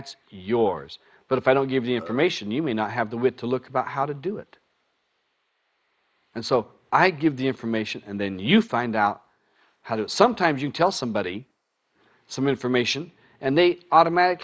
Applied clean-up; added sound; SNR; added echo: neural mask model Resemble Enhance denoiser.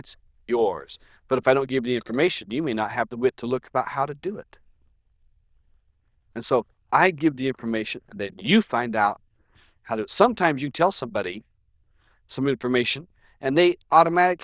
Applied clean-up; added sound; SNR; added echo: neural diffusion model UNIVERSE++.